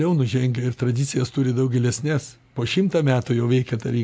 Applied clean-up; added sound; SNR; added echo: none; none; none; none.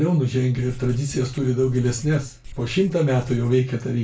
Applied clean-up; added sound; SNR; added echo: none; Writing; 18 dB; reverberation time 0.2 s.